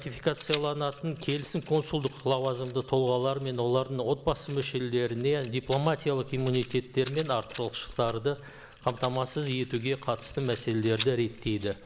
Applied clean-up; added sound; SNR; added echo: none; Rattle; 17 dB; none.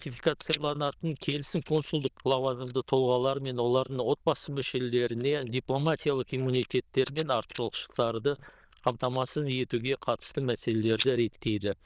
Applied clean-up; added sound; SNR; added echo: neural diffusion model UNIVERSE++.